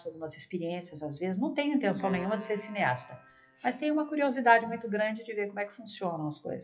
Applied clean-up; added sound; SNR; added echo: classical method WPE with log-MMSE.